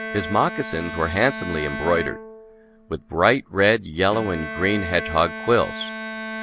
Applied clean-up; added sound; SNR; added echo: none; Bowed string instrument; 10 dB; none.